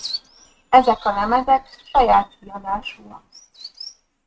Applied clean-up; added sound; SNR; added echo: neural mask model RNNoise.